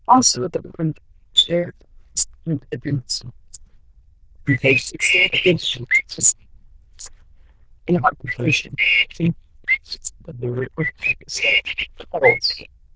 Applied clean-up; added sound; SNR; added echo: neural diffusion model UNIVERSE++.